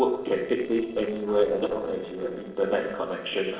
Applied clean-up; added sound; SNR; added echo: neural separator model SepFormer DNS4.